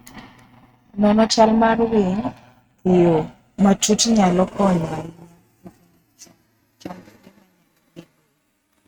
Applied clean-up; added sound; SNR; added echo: neural mask model RNNoise.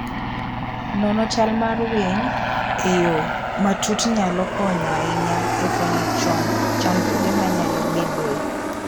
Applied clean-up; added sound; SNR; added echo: none; Aircraft; -1 dB; none.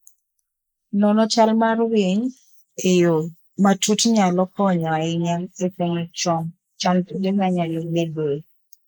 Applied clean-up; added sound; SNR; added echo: neural mask model Resemble Enhance denoiser.